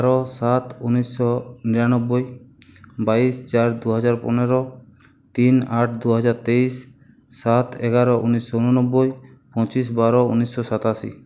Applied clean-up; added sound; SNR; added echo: none; none; none; none.